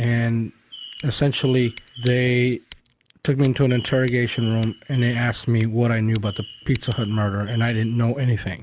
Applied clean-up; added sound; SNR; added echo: none; Bird + Scissors; 20 dB; none.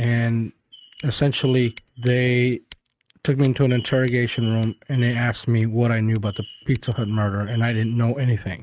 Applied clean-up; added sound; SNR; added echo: neural mask model RNNoise.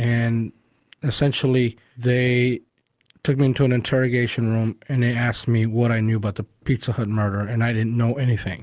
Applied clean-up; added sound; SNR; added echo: none; none; none; none.